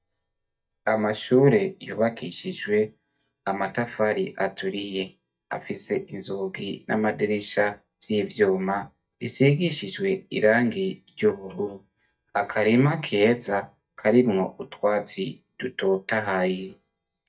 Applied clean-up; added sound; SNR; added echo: neural mask model DeepFilterNet 3.